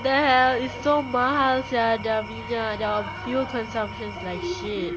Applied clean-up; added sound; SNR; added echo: none; Engine / Tools; 13 dB; none.